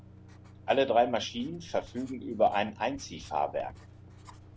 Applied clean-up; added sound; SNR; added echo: none; Microwave oven + Writing; 19 dB; none.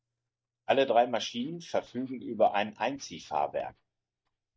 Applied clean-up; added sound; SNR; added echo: neural mask model DeepFilterNet 3.